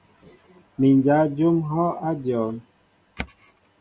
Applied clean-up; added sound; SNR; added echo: none; none; none; none.